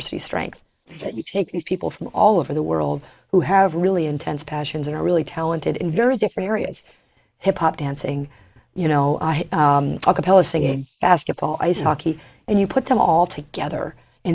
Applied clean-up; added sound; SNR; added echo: neural mask model Resemble Enhance denoiser.